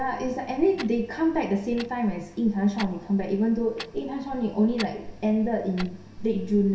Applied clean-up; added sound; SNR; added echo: none; Clock; 15 dB; reverberation time 0.7 s.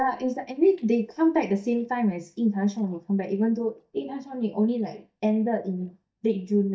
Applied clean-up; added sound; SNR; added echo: neural mask model DeepFilterNet 3.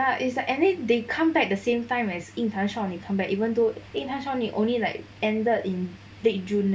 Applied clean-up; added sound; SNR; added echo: none; none; none; none.